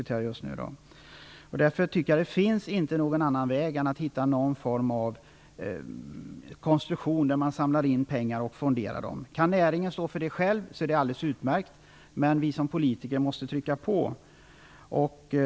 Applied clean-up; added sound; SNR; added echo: none; none; none; none.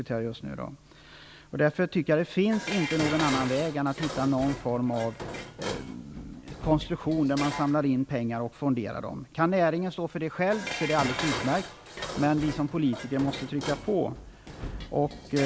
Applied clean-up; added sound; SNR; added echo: none; Dishes, pots, and pans; 10 dB; none.